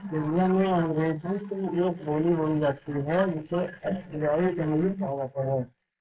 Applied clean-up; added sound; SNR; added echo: neural mask model Resemble Enhance denoiser.